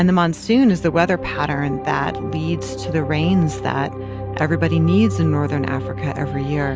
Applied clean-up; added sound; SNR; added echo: none; none; none; none.